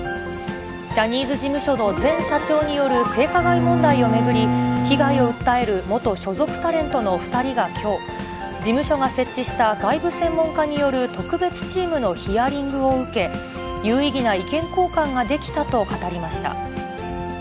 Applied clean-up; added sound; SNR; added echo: none; Bowed string instrument; -1 dB; none.